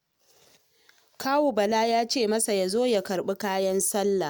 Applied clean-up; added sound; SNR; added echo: none; none; none; none.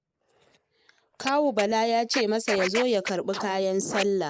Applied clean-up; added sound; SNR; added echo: neural mask model Resemble Enhance denoiser.